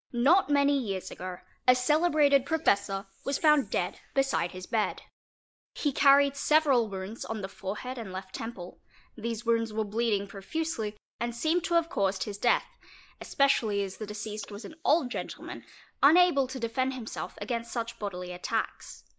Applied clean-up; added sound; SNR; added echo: neural mask model Resemble Enhance denoiser.